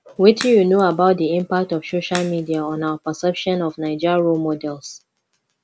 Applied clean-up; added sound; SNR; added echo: none; Crack; 16 dB; none.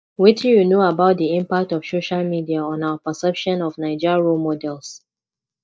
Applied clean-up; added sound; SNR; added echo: neural mask model DeepFilterNet 3.